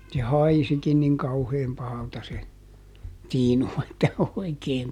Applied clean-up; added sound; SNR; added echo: none; none; none; none.